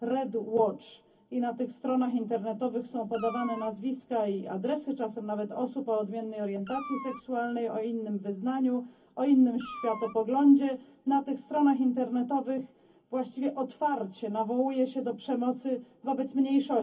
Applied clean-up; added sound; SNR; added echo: none; Meow; 15 dB; reverberation time 0.3 s.